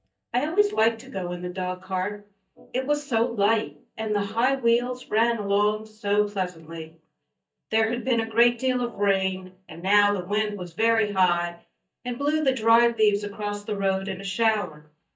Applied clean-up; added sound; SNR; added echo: neural mask model DeepFilterNet 3.